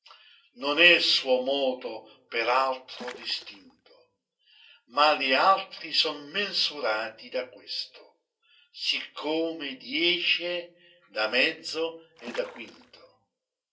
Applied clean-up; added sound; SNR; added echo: none; Water / Splash, splatter; 18 dB; reverberation time 0.2 s.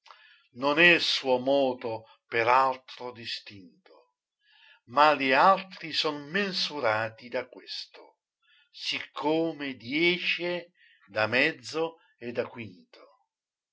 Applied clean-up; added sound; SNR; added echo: none; none; none; none.